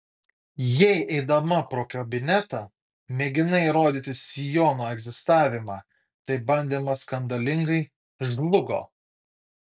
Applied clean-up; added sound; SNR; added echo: none; none; none; none.